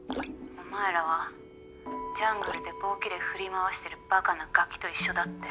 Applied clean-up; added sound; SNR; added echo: none; Drip; 15 dB; none.